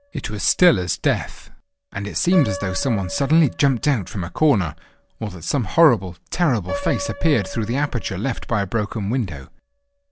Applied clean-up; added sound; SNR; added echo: none; Piano; 16 dB; none.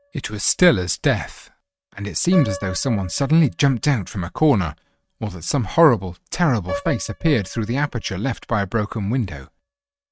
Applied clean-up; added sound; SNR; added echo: neural mask model RNNoise.